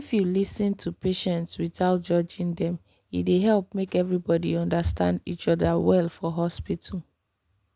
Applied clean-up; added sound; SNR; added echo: none; none; none; none.